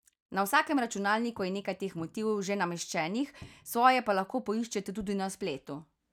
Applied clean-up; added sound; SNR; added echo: neural mask model DeepFilterNet 3.